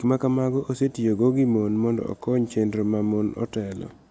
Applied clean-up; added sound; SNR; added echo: none; none; none; none.